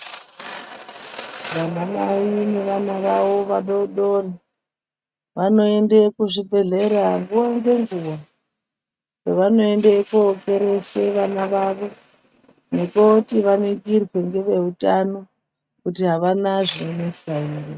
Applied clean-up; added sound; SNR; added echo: neural mask model RNNoise.